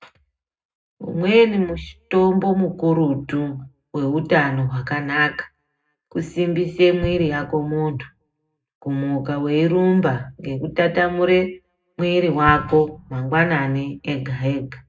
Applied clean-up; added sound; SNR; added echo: none; Explosion; 13 dB; reverberation time 0.3 s.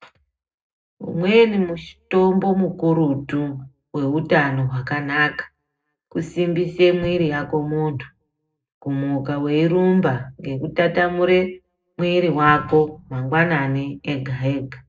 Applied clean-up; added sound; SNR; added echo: neural separator model SepFormer DNS4.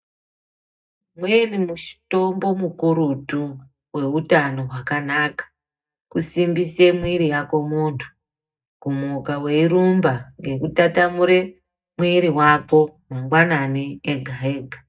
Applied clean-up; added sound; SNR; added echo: neural mask model DeepFilterNet 3.